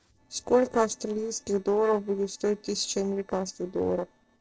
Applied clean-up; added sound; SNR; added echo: neural separator model SepFormer DNS4.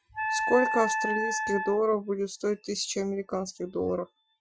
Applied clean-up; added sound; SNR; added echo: classical method Wiener filter.